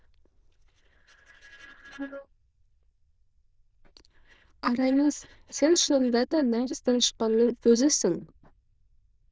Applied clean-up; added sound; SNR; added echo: neural diffusion model UNIVERSE++.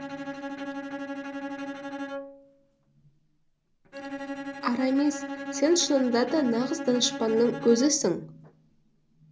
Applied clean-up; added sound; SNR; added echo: none; Bowed string instrument; 9 dB; none.